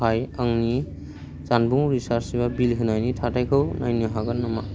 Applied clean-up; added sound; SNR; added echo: none; none; none; none.